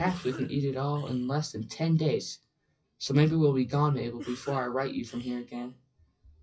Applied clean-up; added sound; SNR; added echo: classical method WPE with log-MMSE.